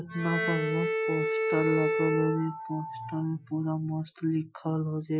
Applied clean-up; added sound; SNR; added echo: classical method Wiener filter.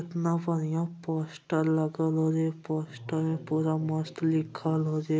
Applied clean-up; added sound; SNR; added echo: none; none; none; none.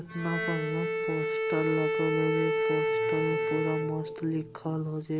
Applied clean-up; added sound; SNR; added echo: none; Bowed string instrument; -2 dB; none.